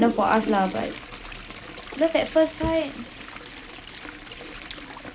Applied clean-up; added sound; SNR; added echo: none; Toilet flush; 10 dB; none.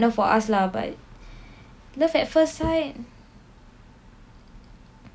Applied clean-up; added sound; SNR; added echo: none; none; none; none.